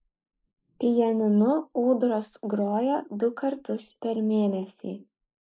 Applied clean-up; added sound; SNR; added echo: neural mask model Resemble Enhance denoiser.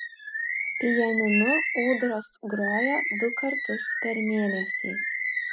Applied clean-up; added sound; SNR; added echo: classical method spectral subtraction.